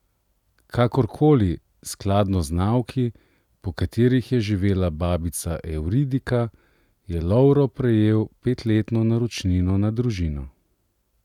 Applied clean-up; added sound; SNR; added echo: none; none; none; none.